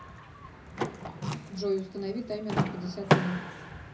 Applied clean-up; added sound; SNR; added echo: none; Door / Car; -3 dB; reverberation time 0.4 s.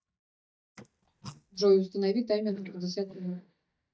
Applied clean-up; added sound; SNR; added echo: neural mask model DeepFilterNet 3.